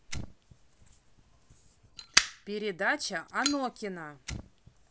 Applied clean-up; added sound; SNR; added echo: none; Fire; 0 dB; none.